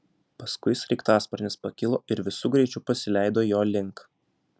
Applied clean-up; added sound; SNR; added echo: none; none; none; none.